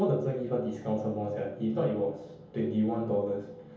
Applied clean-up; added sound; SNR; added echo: none; none; none; reverberation time 0.7 s.